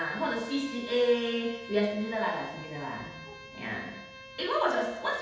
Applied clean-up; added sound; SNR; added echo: none; Bowed string instrument; 14 dB; reverberation time 0.8 s.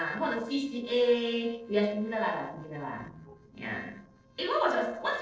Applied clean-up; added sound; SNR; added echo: neural separator model SepFormer DNS4.